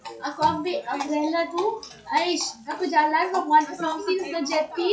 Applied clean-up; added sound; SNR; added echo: classical method WPE with log-MMSE.